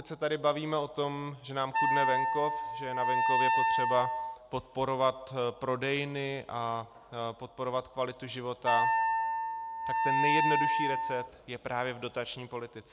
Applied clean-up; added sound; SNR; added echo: none; Wind instrument, woodwind instrument; -5 dB; none.